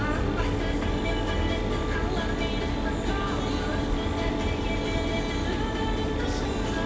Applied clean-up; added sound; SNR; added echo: none; Mechanisms; -3 dB; reverberation time 2.4 s.